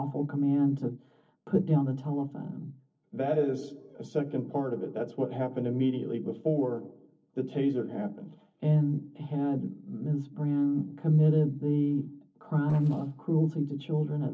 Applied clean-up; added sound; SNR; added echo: neural separator model SepFormer DNS4.